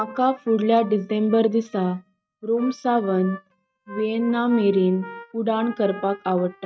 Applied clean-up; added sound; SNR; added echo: neural mask model RNNoise.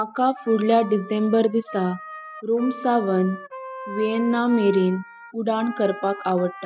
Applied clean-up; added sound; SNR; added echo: classical method spectral subtraction.